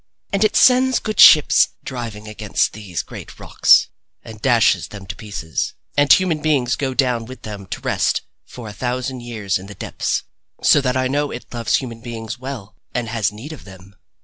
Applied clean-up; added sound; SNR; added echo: none; none; none; none.